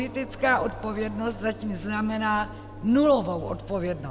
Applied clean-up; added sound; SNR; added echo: none; Engine; 14 dB; none.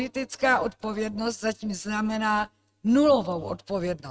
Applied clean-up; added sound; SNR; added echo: neural mask model RNNoise.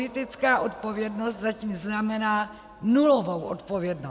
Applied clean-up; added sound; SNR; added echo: none; none; none; none.